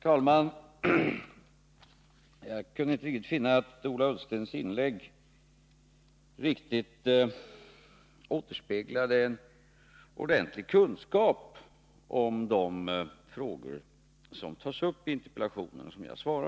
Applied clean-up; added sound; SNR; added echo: none; none; none; none.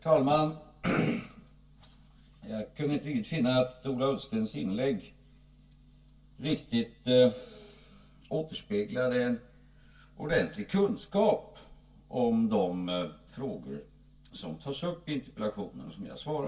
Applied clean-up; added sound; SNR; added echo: none; none; none; reverberation time 0.2 s.